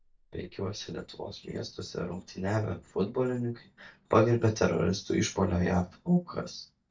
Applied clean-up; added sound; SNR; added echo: neural mask model DeepFilterNet 3.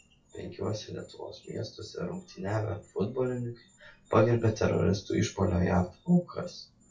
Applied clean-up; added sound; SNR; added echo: classical method WPE with log-MMSE.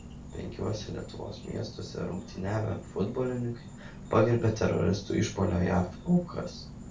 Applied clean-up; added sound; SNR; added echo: none; Insect; 14 dB; reverberation time 0.3 s.